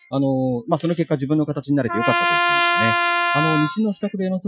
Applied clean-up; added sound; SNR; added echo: classical method Wiener filter.